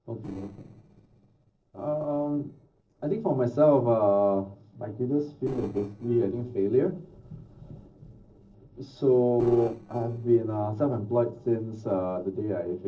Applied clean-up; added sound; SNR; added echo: neural separator model SepFormer DNS4.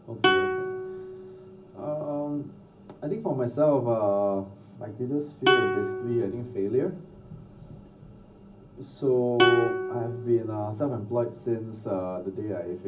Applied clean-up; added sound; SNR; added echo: none; Plucked string instrument; 2 dB; reverberation time 0.4 s.